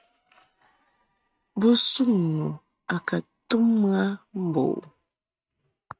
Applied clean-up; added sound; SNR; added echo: neural mask model RNNoise.